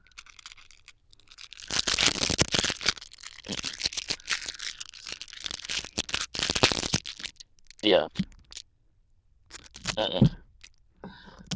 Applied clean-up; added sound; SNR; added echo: neural diffusion model UNIVERSE++.